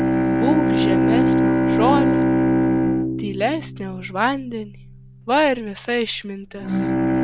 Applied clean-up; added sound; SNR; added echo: none; Bowed string instrument; -5 dB; none.